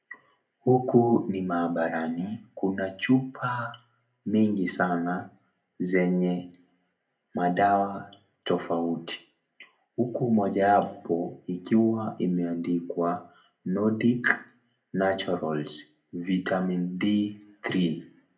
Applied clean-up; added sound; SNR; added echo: none; none; none; reverberation time 0.3 s.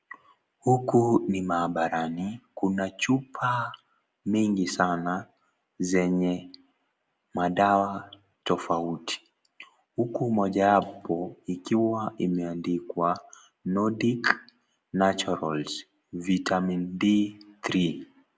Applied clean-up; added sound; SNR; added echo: none; none; none; none.